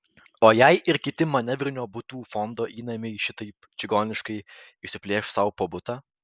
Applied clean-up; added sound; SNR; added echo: none; none; none; none.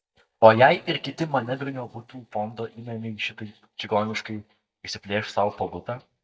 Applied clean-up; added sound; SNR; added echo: neural mask model DeepFilterNet 3.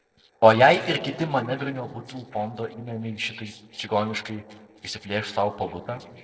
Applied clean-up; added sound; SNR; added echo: neural separator model SepFormer DNS4.